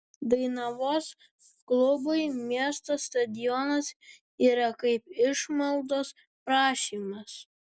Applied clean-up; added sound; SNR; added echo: none; none; none; none.